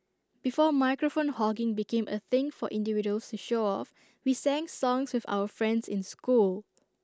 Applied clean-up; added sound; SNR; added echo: none; none; none; none.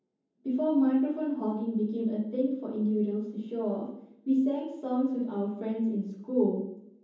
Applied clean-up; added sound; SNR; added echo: none; none; none; reverberation time 0.9 s.